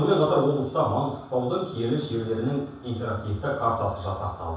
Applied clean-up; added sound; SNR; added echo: none; none; none; reverberation time 0.7 s.